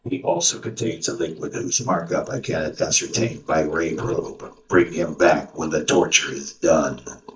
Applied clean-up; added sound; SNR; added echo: neural mask model DeepFilterNet 3.